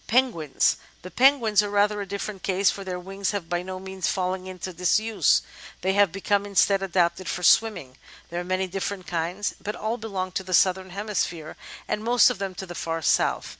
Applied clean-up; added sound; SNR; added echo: none; none; none; none.